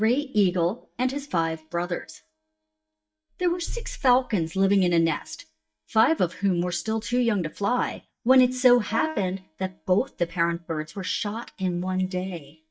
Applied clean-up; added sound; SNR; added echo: neural mask model DeepFilterNet 3.